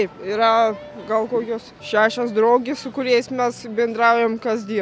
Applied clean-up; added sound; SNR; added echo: none; none; none; none.